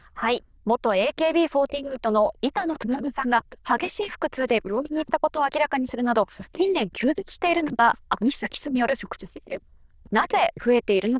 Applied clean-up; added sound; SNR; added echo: neural diffusion model UNIVERSE++.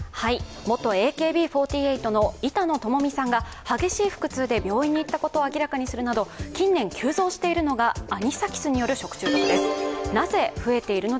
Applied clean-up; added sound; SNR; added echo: none; none; none; none.